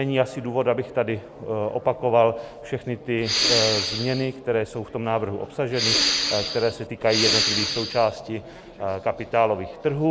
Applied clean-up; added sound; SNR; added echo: none; Respiratory sounds; 0 dB; none.